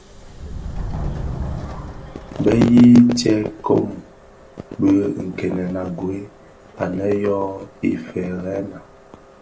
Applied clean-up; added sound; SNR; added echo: none; Subway, metro, underground; 13 dB; none.